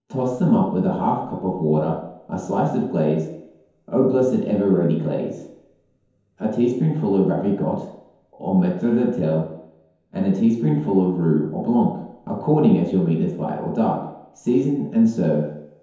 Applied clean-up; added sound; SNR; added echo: none; none; none; reverberation time 0.9 s.